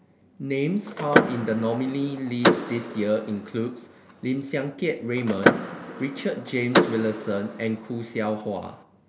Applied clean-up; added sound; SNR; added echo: none; Door / Car; 0 dB; none.